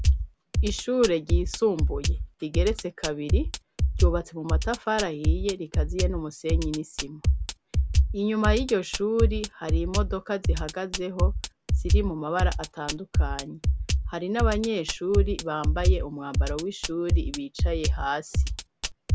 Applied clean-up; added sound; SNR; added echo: none; Drum kit; -3 dB; none.